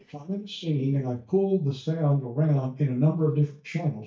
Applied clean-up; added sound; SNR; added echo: neural mask model DeepFilterNet 3.